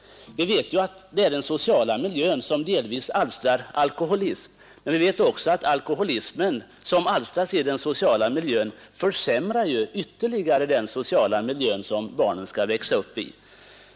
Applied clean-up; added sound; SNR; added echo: none; Chime; 18 dB; none.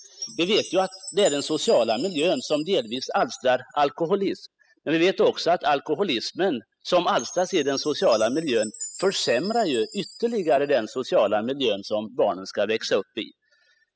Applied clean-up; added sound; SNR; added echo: classical method spectral subtraction.